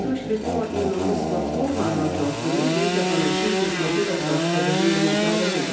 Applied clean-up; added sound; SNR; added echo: none; Sawing / Engine; 0 dB; reverberation time 0.9 s.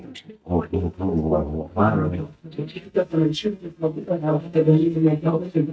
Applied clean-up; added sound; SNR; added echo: neural mask model DeepFilterNet 3.